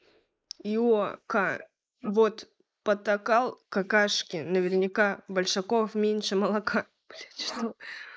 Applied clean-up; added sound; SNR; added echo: neural mask model Resemble Enhance denoiser.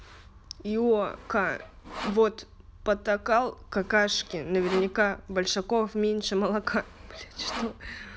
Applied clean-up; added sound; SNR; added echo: none; Sawing; 15 dB; none.